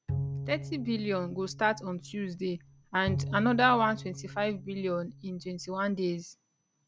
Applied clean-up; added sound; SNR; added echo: none; Bowed string instrument; 8 dB; none.